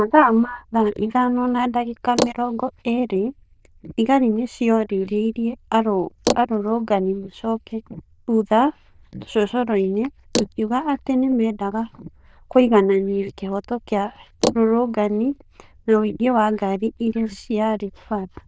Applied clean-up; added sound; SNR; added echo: neural diffusion model UNIVERSE++.